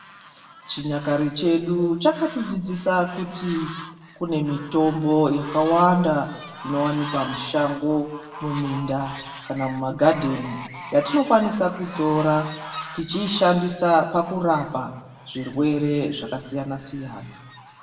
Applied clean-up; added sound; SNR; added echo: none; Fowl; 16 dB; reverberation time 1.0 s.